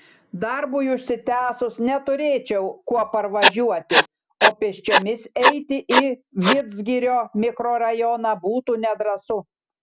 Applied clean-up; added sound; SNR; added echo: none; Writing; -2 dB; none.